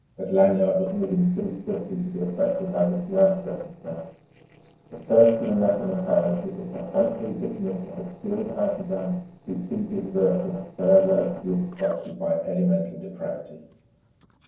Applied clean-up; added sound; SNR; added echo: neural separator model SepFormer DNS4.